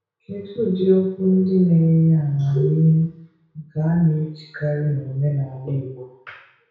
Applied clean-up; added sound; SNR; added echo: none; none; none; reverberation time 0.6 s.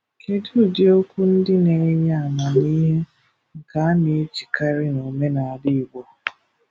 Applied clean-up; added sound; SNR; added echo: none; none; none; none.